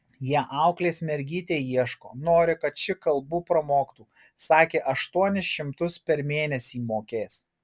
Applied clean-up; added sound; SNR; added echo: none; none; none; none.